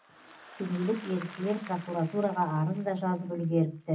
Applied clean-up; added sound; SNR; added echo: none; Applause; 20 dB; reverberation time 0.4 s.